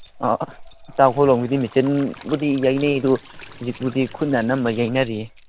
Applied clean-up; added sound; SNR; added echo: none; Cricket / Water + Keys jangling; 18 dB; none.